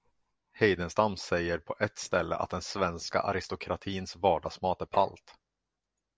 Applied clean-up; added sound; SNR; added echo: neural separator model SepFormer DNS4.